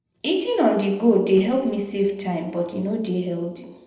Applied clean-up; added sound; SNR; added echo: neural separator model SepFormer DNS4.